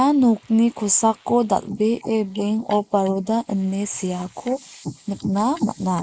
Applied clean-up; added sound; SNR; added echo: neural mask model Resemble Enhance denoiser.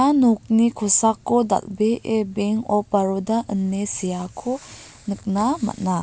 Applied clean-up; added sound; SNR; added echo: none; none; none; none.